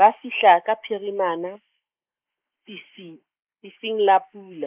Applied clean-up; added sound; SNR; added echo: neural mask model Resemble Enhance denoiser.